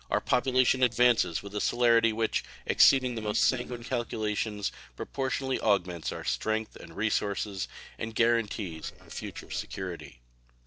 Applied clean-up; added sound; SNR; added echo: neural separator model SepFormer DNS4.